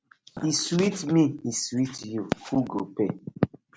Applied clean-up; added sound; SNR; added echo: none; none; none; none.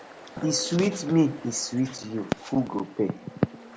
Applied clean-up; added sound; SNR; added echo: none; Ocean; 16 dB; none.